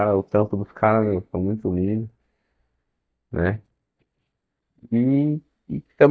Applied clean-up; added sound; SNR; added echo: neural mask model DeepFilterNet 3.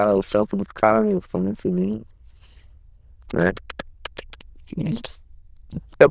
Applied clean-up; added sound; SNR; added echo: neural diffusion model UNIVERSE++.